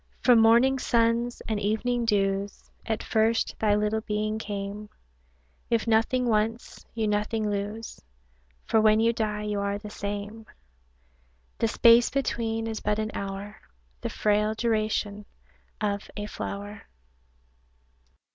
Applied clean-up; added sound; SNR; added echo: none; none; none; none.